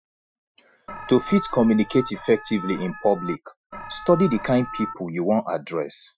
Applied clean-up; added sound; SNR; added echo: classical method Wiener filter.